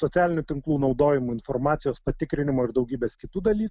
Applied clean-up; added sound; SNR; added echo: none; none; none; none.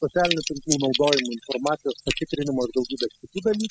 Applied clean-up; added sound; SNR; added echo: classical method spectral subtraction.